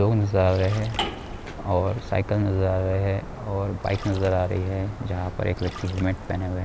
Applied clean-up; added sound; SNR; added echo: none; Splash, splatter; 17 dB; none.